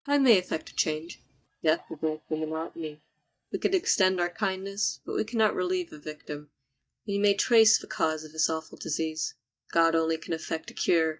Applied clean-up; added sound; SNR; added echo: neural mask model DeepFilterNet 3.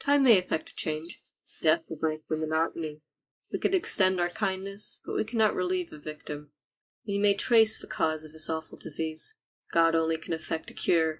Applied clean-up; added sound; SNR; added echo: neural mask model Resemble Enhance denoiser.